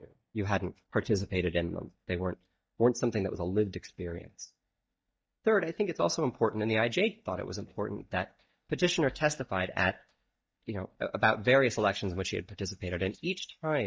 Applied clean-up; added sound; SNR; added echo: neural mask model DeepFilterNet 3.